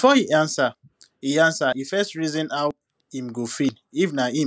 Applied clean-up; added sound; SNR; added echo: none; none; none; none.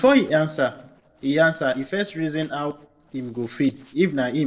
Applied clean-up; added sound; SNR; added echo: neural separator model SepFormer DNS4.